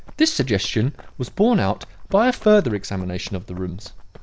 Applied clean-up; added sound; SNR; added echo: none; Run; 17 dB; none.